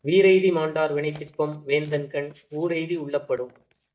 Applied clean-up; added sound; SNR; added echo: neural mask model DeepFilterNet 3.